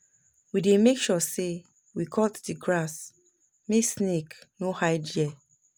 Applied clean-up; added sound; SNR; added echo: none; none; none; none.